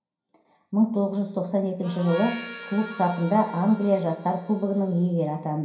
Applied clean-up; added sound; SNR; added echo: none; Harmonica; 16 dB; reverberation time 0.5 s.